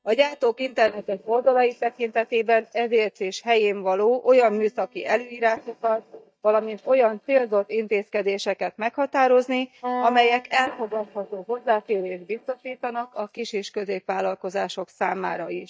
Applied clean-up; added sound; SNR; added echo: neural mask model DeepFilterNet 3.